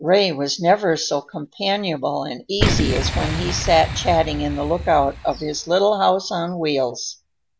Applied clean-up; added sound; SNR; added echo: none; Boom; 7 dB; none.